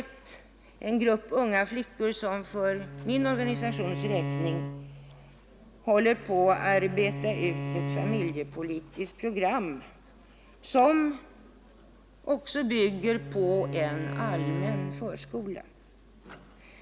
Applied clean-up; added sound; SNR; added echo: none; Bowed string instrument; 6 dB; none.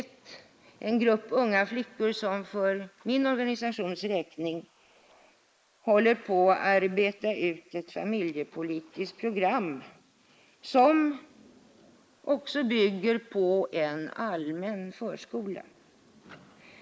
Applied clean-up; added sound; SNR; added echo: neural mask model Resemble Enhance denoiser.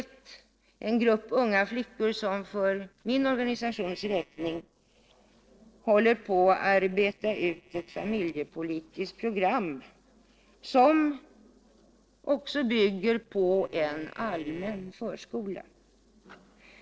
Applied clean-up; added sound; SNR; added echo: neural separator model SepFormer DNS4.